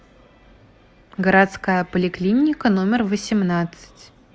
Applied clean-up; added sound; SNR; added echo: none; none; none; none.